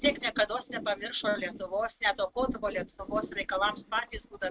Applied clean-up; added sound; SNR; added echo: neural mask model RNNoise.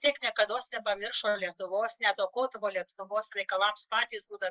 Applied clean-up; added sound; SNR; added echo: neural mask model Resemble Enhance denoiser.